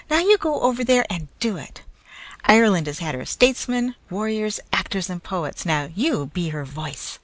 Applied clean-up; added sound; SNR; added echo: none; none; none; none.